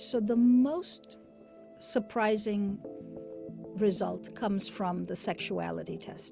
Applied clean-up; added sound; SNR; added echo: none; none; none; none.